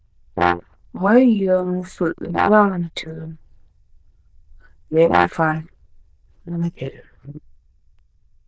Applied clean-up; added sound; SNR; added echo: neural diffusion model UNIVERSE++.